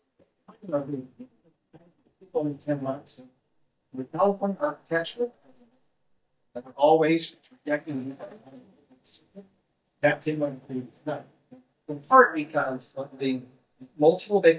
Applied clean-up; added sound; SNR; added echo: neural mask model DeepFilterNet 3.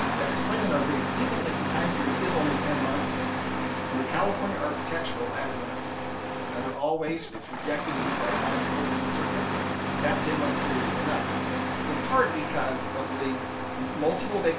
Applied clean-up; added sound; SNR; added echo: none; Engine starting; -2 dB; reverberation time 0.3 s.